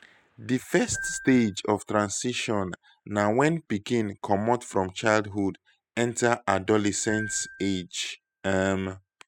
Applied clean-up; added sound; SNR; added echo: classical method spectral subtraction.